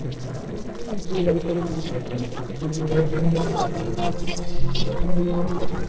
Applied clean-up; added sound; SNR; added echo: neural separator model SepFormer DNS4.